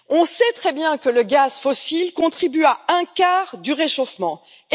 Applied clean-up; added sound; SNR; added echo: none; none; none; none.